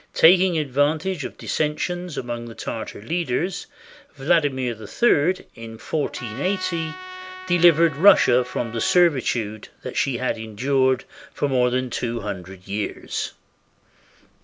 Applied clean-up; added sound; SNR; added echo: none; Trumpet; 15 dB; none.